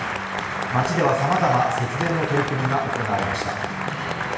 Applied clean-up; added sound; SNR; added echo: none; Applause; 4 dB; reverberation time 1.0 s.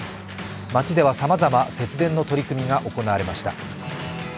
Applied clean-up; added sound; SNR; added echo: none; none; none; none.